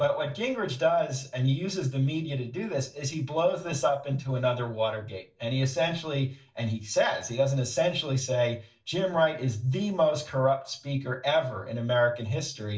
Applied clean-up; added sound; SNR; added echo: none; none; none; reverberation time 0.2 s.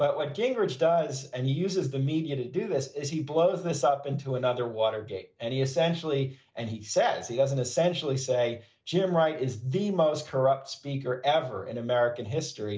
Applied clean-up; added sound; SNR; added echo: none; none; none; none.